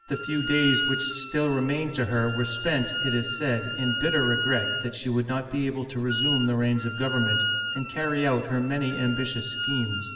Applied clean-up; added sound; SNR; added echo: none; Wind instrument, woodwind instrument; 4 dB; reverberation time 1.4 s.